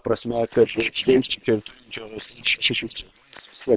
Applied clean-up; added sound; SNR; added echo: neural separator model SepFormer WHAM!.